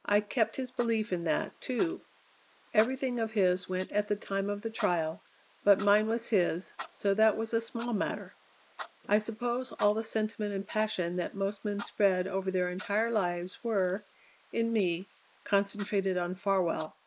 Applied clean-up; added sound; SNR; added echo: neural mask model Resemble Enhance denoiser.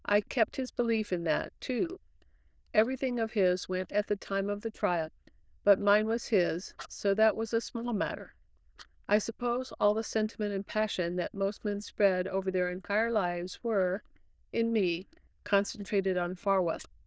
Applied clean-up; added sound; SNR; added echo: neural diffusion model UNIVERSE++.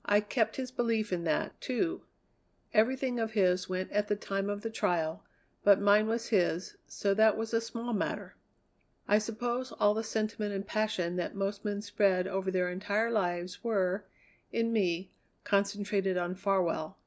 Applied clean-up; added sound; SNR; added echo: none; none; none; none.